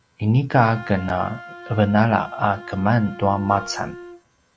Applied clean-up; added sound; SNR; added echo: none; Wind instrument, woodwind instrument + Wind instrument, woodwind instrument; 17 dB; none.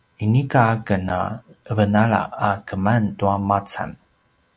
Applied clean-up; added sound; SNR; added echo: none; none; none; none.